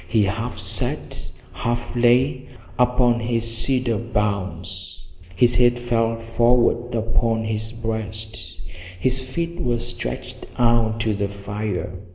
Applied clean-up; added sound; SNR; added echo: none; none; none; none.